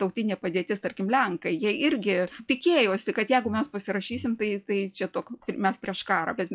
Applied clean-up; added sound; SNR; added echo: classical method log-MMSE.